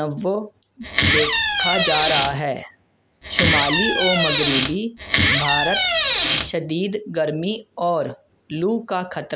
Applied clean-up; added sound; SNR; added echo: none; Door; -4 dB; none.